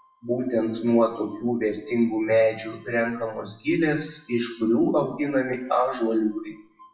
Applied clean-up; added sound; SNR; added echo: classical method WPE with log-MMSE.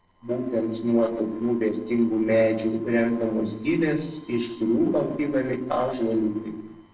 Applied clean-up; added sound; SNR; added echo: neural separator model SepFormer DNS4.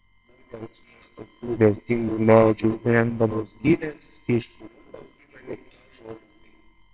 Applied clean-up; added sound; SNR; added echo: neural separator model SepFormer WHAMR!.